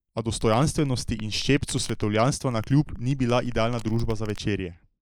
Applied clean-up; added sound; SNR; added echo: neural mask model Resemble Enhance denoiser.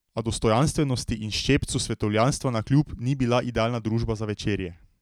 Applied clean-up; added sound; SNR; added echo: none; none; none; none.